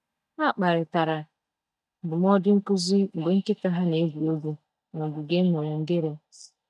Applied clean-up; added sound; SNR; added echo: neural mask model DeepFilterNet 3.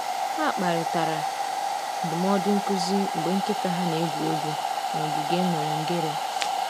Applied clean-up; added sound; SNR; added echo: none; Domestic sounds, home sounds; -1 dB; none.